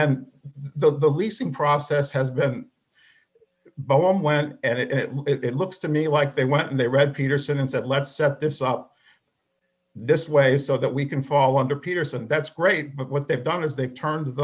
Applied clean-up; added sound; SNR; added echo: none; none; none; none.